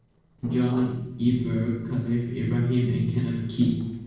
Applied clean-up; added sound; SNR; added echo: neural separator model SepFormer DNS4.